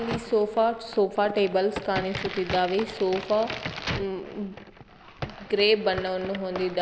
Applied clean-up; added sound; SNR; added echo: none; Crack; 10 dB; none.